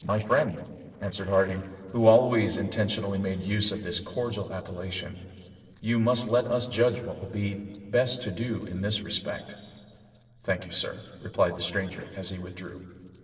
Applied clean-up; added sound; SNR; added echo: neural separator model SepFormer DNS4.